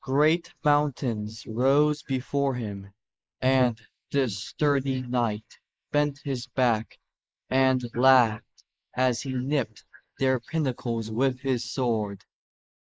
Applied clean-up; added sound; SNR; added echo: neural mask model Resemble Enhance denoiser.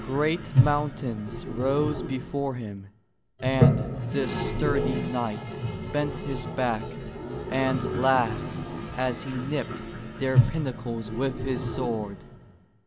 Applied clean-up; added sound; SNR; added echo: none; Toilet flush; 0 dB; none.